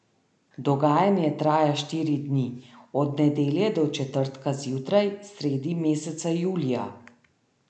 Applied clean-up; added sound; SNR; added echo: none; none; none; none.